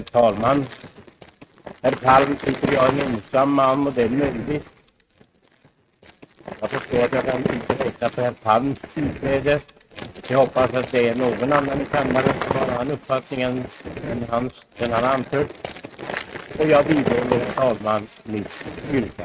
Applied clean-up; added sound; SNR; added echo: neural mask model RNNoise.